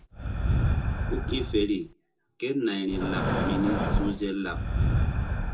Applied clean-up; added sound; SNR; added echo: none; Breathing; -3 dB; reverberation time 0.2 s.